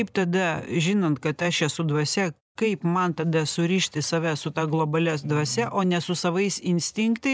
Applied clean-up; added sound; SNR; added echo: none; none; none; none.